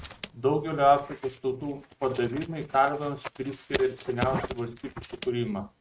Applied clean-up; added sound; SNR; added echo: neural mask model RNNoise.